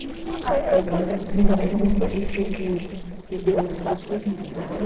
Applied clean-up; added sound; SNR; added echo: neural separator model SepFormer DNS4.